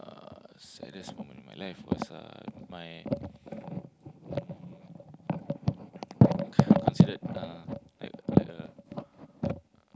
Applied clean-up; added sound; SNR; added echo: none; none; none; none.